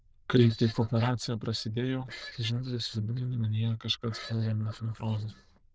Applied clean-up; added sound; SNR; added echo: neural diffusion model UNIVERSE++.